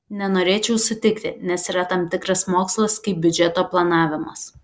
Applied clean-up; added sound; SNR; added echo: none; none; none; none.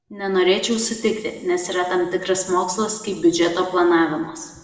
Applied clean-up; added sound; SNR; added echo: none; none; none; reverberation time 1.5 s.